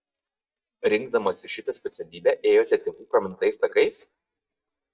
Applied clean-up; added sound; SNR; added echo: neural mask model DeepFilterNet 3.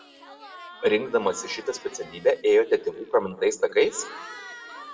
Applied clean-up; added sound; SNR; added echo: none; Crowd / Cheering; 18 dB; reverberation time 1.1 s.